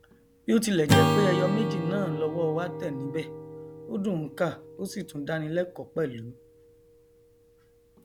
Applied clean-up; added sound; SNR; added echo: none; Acoustic guitar / Strum; 1 dB; none.